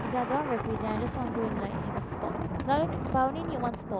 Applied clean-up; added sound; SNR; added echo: none; Thunder; 2 dB; none.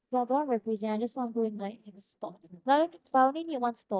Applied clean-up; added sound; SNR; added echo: neural mask model DeepFilterNet 3.